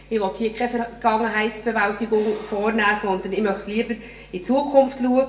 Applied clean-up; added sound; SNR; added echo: none; none; none; reverberation time 0.6 s.